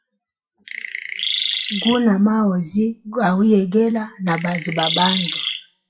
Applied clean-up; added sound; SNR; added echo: classical method WPE with log-MMSE.